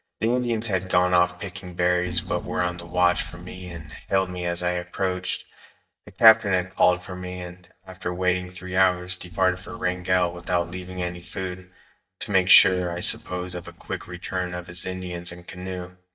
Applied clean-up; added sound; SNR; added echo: neural mask model DeepFilterNet 3.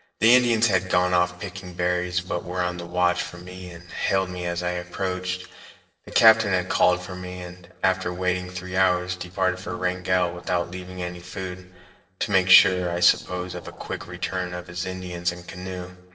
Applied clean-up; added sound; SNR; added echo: neural separator model SepFormer DNS4.